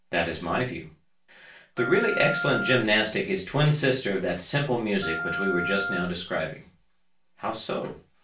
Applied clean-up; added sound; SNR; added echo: none; Wind instrument, woodwind instrument; 6 dB; reverberation time 0.3 s.